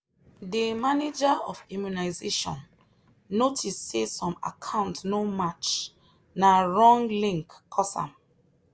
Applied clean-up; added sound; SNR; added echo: none; none; none; none.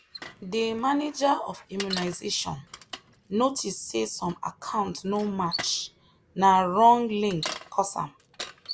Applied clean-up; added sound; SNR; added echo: none; Bicycle; 15 dB; none.